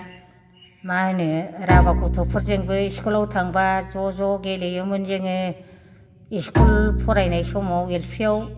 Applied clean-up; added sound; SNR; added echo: none; Bowed string instrument; 1 dB; reverberation time 1.5 s.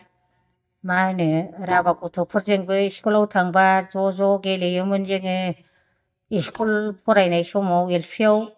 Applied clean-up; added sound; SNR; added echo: neural mask model DeepFilterNet 3.